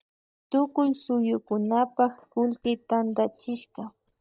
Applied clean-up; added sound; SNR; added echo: neural mask model DeepFilterNet 3.